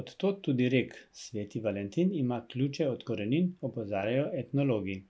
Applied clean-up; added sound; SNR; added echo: none; none; none; none.